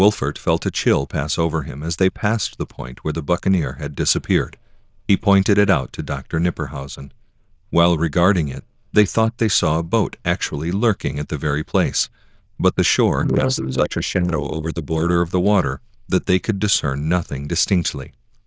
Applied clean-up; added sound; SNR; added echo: neural diffusion model UNIVERSE++.